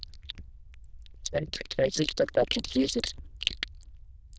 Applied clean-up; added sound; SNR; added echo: neural diffusion model UNIVERSE++.